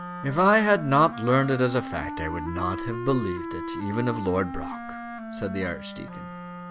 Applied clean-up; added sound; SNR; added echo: none; Wind instrument, woodwind instrument; 9 dB; none.